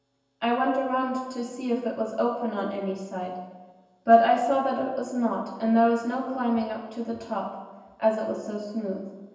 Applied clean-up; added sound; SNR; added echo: none; none; none; reverberation time 1.0 s.